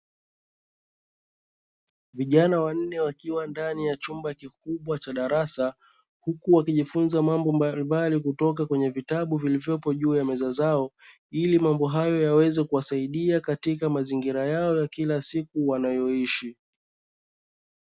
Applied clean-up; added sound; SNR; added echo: none; none; none; none.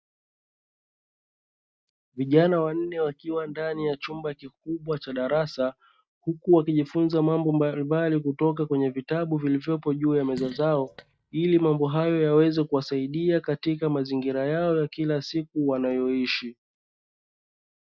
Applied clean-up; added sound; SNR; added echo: neural mask model DeepFilterNet 3.